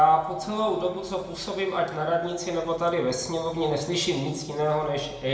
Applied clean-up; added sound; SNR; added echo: none; none; none; reverberation time 0.9 s.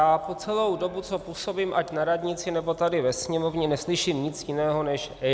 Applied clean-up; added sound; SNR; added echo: none; none; none; none.